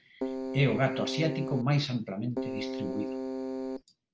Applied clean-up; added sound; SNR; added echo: none; Keyboard (musical); 3 dB; none.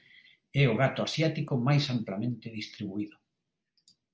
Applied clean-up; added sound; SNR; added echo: none; none; none; none.